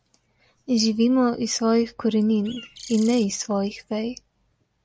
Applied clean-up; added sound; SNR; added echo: none; Bird; 17 dB; none.